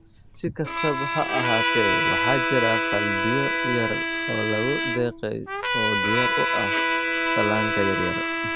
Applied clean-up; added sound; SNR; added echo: none; Bowed string instrument + Trumpet; -3 dB; none.